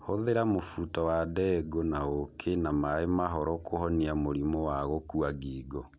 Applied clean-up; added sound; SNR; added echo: none; none; none; none.